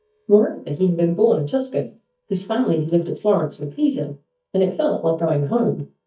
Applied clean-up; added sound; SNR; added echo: neural mask model DeepFilterNet 3.